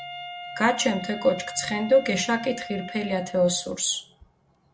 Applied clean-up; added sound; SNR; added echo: none; Wind instrument, woodwind instrument; 13 dB; none.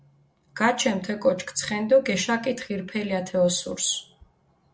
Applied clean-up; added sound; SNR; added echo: none; none; none; none.